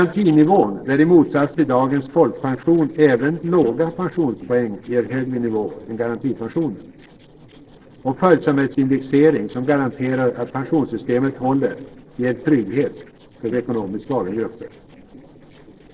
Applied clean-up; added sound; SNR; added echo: neural separator model SepFormer DNS4.